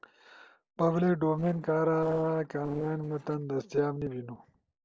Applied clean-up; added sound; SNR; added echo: neural separator model SepFormer DNS4.